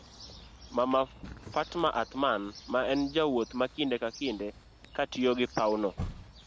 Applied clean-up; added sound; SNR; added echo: none; Chirp, tweet; 15 dB; none.